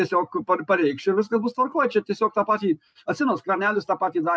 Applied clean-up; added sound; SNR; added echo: none; none; none; none.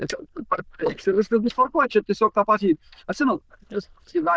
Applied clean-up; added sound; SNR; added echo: neural diffusion model UNIVERSE++.